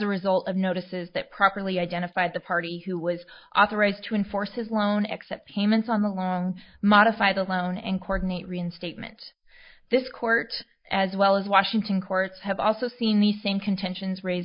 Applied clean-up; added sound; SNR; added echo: neural mask model Resemble Enhance denoiser.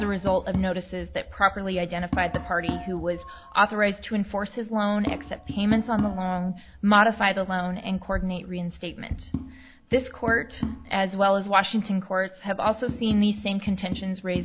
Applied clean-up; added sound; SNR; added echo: none; Tap; 12 dB; none.